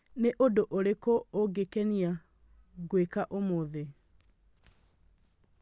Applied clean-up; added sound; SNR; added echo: none; none; none; none.